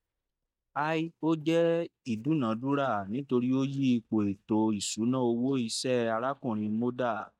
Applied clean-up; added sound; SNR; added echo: neural mask model DeepFilterNet 3.